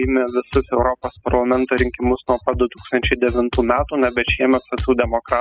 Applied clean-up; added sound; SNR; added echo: classical method spectral subtraction.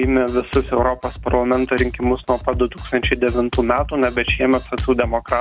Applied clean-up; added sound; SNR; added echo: none; Drum kit; 9 dB; none.